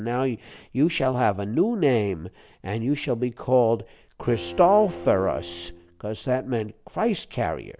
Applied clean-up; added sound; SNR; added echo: none; Bowed string instrument; 17 dB; none.